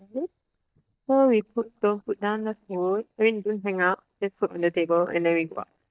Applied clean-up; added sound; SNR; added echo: neural mask model DeepFilterNet 3.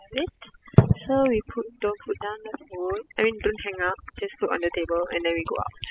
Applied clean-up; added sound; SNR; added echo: classical method spectral subtraction.